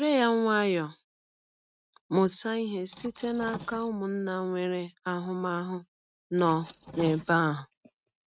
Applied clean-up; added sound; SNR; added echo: neural mask model RNNoise.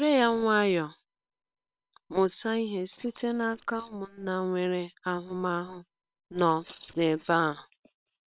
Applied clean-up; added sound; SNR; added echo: neural separator model SepFormer WHAM!.